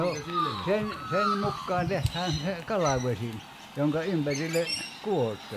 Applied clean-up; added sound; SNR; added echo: none; Chirp, tweet; 7 dB; none.